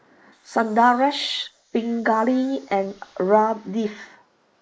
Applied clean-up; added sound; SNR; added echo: neural mask model Resemble Enhance denoiser.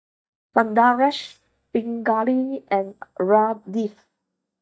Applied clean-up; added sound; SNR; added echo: neural mask model DeepFilterNet 3.